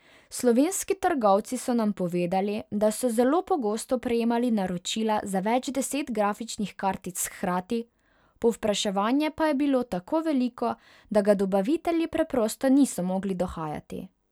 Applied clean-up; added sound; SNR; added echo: none; none; none; none.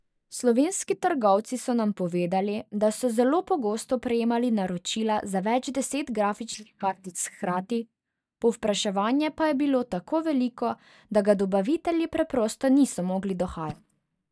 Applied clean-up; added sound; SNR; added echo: neural mask model DeepFilterNet 3.